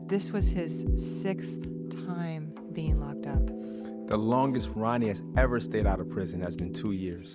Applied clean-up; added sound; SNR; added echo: none; none; none; none.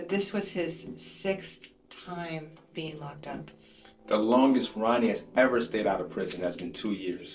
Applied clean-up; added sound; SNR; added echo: neural separator model SepFormer DNS4.